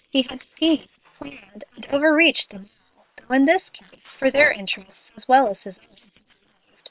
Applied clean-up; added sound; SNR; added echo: neural separator model SepFormer WHAM!.